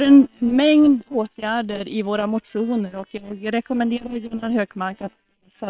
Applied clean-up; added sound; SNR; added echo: neural separator model SepFormer WHAM!.